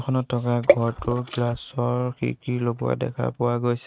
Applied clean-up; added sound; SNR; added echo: neural mask model RNNoise.